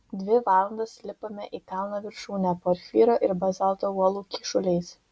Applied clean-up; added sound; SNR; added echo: none; none; none; none.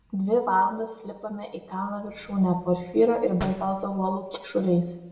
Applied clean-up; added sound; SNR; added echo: none; Slam; 17 dB; reverberation time 0.8 s.